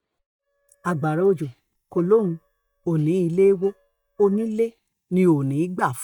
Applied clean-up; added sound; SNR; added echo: neural mask model DeepFilterNet 3.